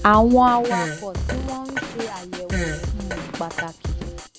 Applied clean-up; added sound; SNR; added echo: none; Drum kit + Fart; 6 dB; none.